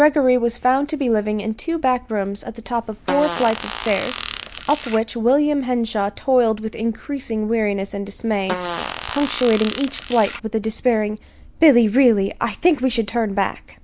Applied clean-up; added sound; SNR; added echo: none; Fart; 9 dB; none.